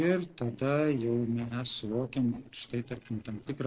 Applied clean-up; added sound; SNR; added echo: neural separator model SepFormer DNS4.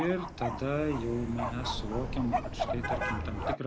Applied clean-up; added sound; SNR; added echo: none; Car passing by + Bark; 1 dB; none.